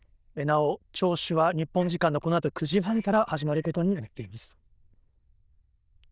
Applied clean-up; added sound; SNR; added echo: neural diffusion model UNIVERSE++.